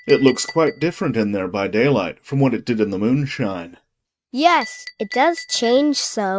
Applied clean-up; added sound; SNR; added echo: neural mask model RNNoise.